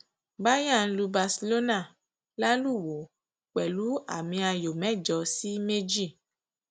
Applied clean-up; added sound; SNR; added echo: none; none; none; none.